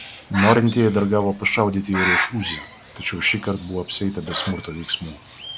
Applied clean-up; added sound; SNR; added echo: none; Bird; 7 dB; none.